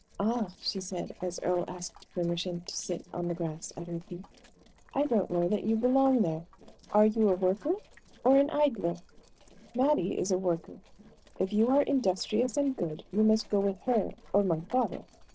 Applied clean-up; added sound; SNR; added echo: neural separator model SepFormer DNS4.